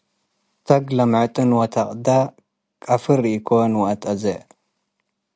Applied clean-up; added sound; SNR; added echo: none; none; none; none.